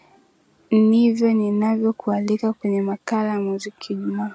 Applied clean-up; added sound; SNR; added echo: none; none; none; none.